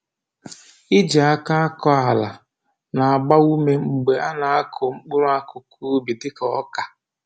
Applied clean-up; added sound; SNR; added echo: none; none; none; none.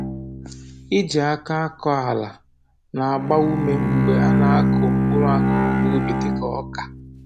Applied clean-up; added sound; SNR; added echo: none; Bowed string instrument; -2 dB; none.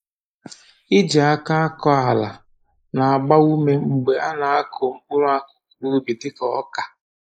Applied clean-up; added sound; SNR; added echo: neural mask model Resemble Enhance denoiser.